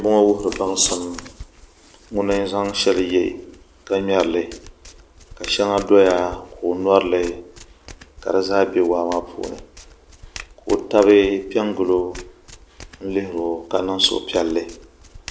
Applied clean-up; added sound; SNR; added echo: none; Domestic sounds, home sounds; 20 dB; none.